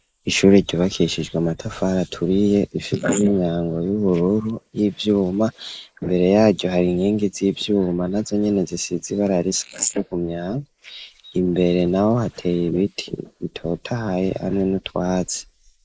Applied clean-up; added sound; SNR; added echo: neural mask model Resemble Enhance denoiser.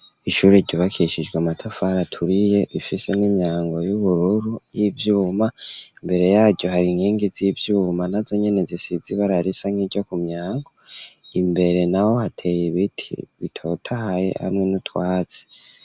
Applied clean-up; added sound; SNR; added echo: none; none; none; none.